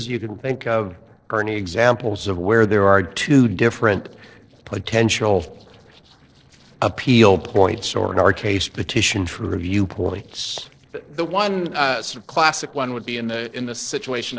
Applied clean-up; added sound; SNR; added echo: neural separator model SepFormer DNS4.